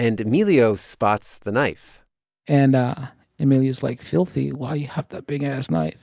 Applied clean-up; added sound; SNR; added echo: none; none; none; none.